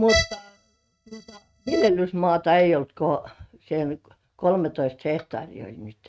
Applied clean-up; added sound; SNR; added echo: neural mask model RNNoise.